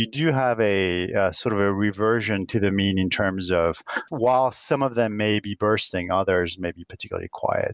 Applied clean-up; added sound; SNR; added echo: none; none; none; none.